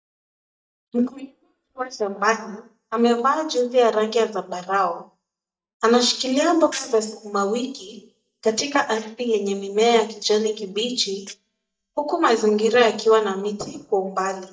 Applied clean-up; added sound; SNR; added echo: neural mask model DeepFilterNet 3.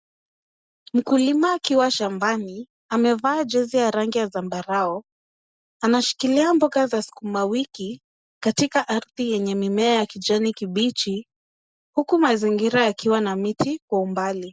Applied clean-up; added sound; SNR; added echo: none; none; none; none.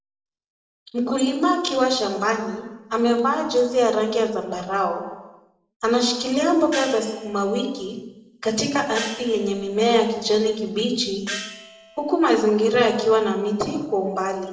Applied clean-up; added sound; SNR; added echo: neural separator model SepFormer DNS4.